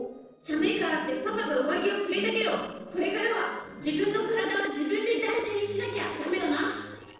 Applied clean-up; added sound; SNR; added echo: neural separator model SepFormer DNS4.